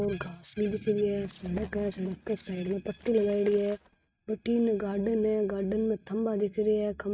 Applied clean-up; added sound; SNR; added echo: neural mask model RNNoise.